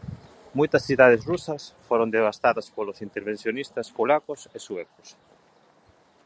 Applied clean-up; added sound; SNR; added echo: none; none; none; none.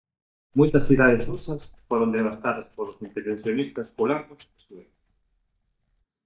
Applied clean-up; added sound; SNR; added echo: neural mask model DeepFilterNet 3.